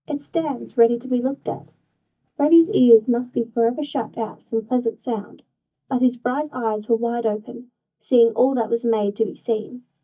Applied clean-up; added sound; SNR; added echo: neural mask model DeepFilterNet 3.